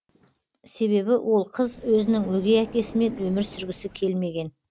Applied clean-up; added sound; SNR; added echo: none; Car; 18 dB; none.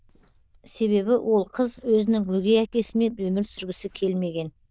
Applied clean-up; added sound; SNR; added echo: neural diffusion model UNIVERSE++.